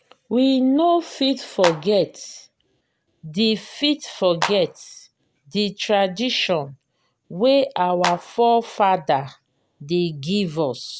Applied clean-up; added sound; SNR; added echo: none; Clapping; 6 dB; none.